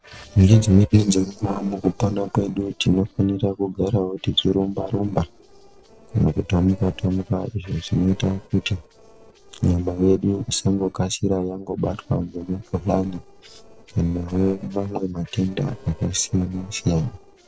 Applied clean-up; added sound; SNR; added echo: neural separator model SepFormer DNS4.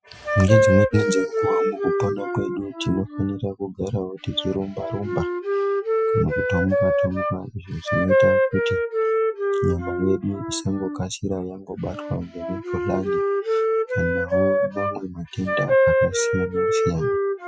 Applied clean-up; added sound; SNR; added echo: classical method Wiener filter.